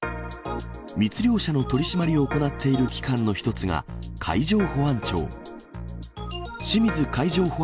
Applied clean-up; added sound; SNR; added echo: none; none; none; none.